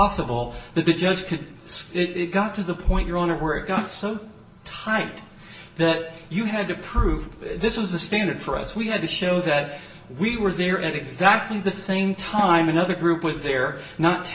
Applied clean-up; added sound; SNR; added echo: none; Snare drum; 12 dB; reverberation time 1.0 s.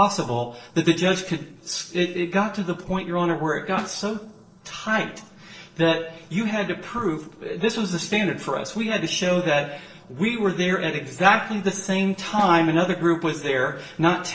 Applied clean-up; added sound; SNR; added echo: neural separator model SepFormer DNS4.